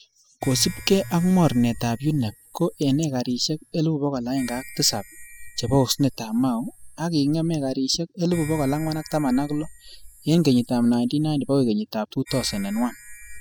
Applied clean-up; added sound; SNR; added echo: classical method spectral subtraction.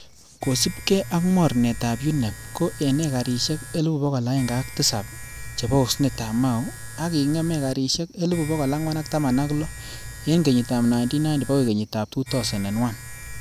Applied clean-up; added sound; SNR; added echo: none; Domestic sounds, home sounds; 13 dB; none.